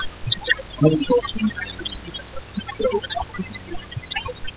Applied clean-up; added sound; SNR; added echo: classical method spectral subtraction.